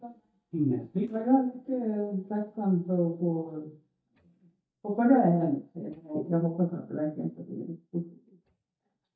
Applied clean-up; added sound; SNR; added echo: neural mask model DeepFilterNet 3.